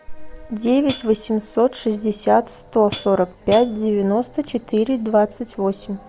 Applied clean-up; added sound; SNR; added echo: none; Hi-hat; 13 dB; none.